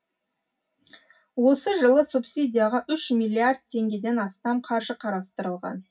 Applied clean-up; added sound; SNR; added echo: none; none; none; reverberation time 0.4 s.